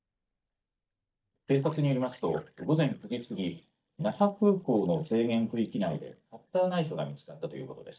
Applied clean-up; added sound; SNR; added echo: neural mask model DeepFilterNet 3.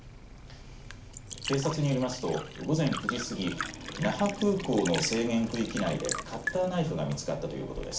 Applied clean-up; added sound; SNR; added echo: none; Liquid; 9 dB; reverberation time 0.4 s.